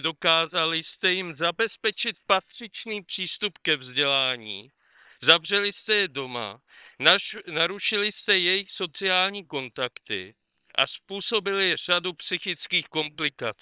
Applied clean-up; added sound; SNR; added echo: neural separator model SepFormer WHAM!.